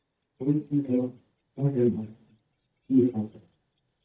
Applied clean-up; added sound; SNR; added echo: neural mask model DeepFilterNet 3.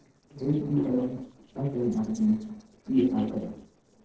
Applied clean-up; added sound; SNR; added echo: neural separator model SepFormer DNS4.